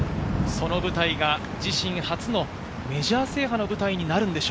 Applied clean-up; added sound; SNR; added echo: none; Thunder / Rain; 6 dB; none.